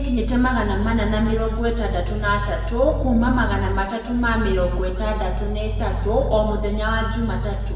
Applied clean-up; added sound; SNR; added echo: none; Growling; 1 dB; reverberation time 1.2 s.